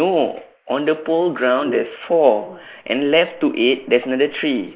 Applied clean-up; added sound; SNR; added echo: neural mask model Resemble Enhance denoiser.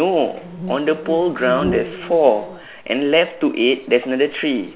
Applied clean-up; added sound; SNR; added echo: none; Insect; 10 dB; none.